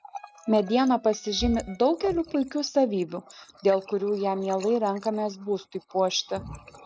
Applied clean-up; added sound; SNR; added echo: neural mask model RNNoise.